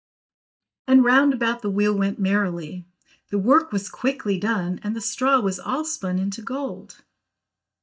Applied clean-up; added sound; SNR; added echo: neural mask model DeepFilterNet 3.